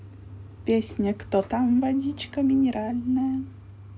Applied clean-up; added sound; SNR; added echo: none; none; none; none.